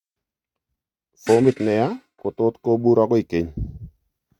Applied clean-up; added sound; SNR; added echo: neural mask model RNNoise.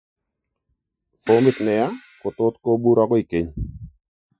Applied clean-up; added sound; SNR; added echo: classical method Wiener filter.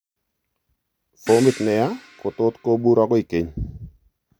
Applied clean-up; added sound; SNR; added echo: none; Crash cymbal; 17 dB; none.